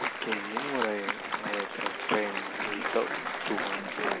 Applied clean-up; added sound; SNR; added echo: none; Applause; -1 dB; none.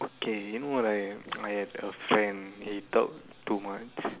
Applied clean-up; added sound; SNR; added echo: none; none; none; none.